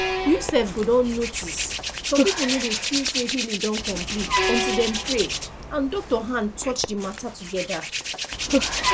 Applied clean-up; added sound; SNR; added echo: none; Truck + Hands; 3 dB; none.